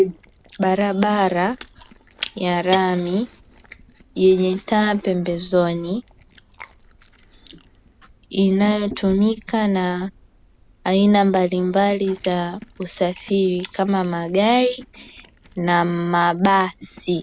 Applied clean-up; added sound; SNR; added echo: none; Chewing, mastication; 20 dB; none.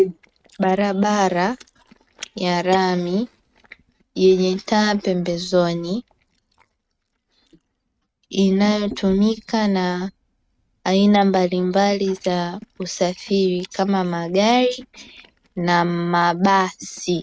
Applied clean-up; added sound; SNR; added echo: neural mask model RNNoise.